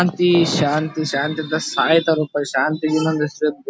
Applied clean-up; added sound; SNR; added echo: none; none; none; none.